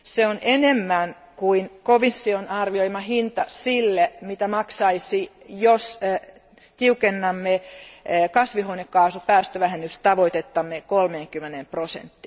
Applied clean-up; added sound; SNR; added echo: none; none; none; none.